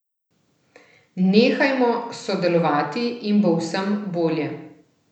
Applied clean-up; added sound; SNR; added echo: none; none; none; none.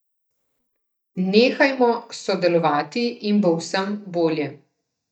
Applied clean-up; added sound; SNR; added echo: neural mask model DeepFilterNet 3.